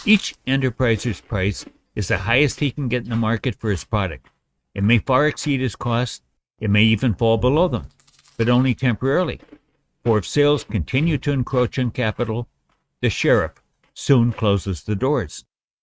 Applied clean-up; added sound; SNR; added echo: neural mask model RNNoise.